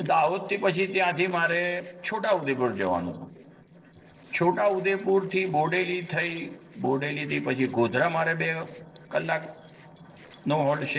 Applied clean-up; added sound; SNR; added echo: neural separator model SepFormer DNS4.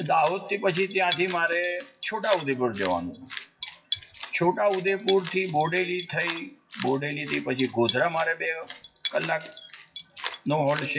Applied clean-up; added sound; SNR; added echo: classical method WPE with log-MMSE.